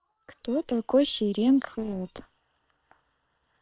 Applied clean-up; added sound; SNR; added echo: neural separator model SepFormer WHAM!.